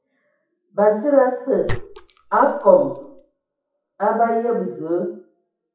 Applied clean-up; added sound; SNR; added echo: classical method WPE with log-MMSE.